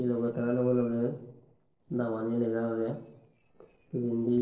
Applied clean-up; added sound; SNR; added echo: neural separator model SepFormer DNS4.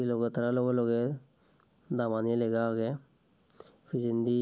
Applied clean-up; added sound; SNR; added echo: none; none; none; none.